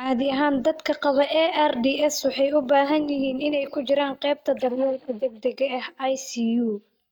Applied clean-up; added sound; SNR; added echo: neural mask model DeepFilterNet 3.